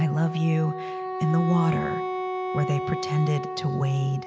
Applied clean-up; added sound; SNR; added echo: none; Wind instrument, woodwind instrument; 6 dB; none.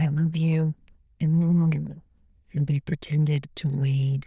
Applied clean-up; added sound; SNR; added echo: neural diffusion model UNIVERSE++.